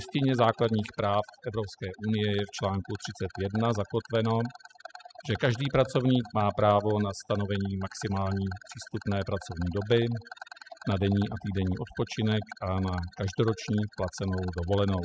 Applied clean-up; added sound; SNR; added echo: classical method spectral subtraction.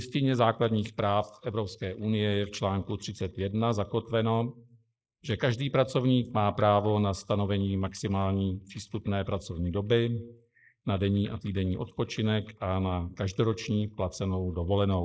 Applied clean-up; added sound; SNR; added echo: neural mask model Resemble Enhance denoiser.